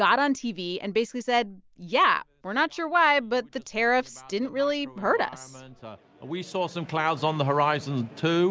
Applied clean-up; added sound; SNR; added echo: none; none; none; none.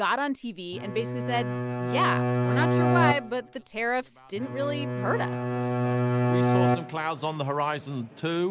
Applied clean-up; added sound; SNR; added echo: none; Bowed string instrument; -4 dB; none.